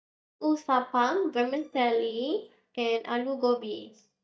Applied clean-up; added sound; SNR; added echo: neural mask model DeepFilterNet 3.